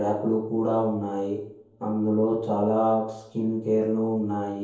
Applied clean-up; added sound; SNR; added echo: none; none; none; reverberation time 0.7 s.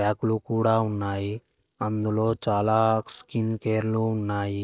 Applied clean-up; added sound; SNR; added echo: none; none; none; none.